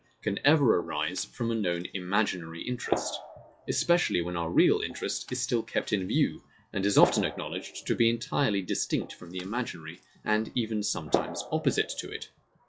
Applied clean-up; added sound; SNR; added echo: classical method log-MMSE.